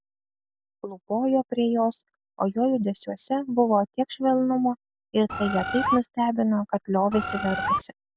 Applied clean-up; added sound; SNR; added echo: none; Bird; 2 dB; none.